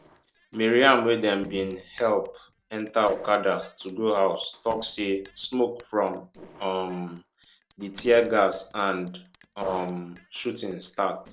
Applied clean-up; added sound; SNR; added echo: neural separator model SepFormer DNS4.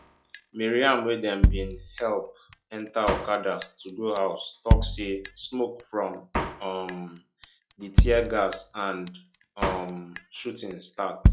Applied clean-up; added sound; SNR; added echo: classical method log-MMSE.